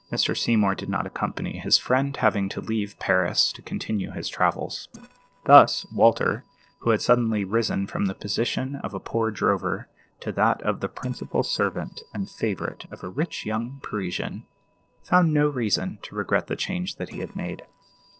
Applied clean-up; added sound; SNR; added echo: neural separator model SepFormer DNS4.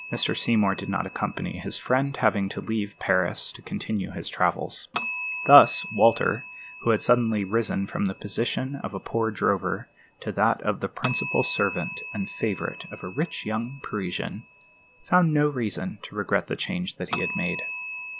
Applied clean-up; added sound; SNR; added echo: none; Bell; 7 dB; none.